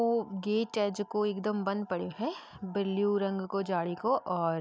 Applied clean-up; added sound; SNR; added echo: none; none; none; none.